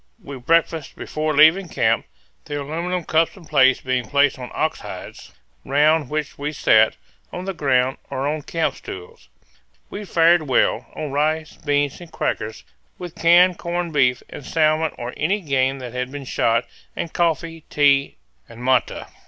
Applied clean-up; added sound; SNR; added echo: none; none; none; none.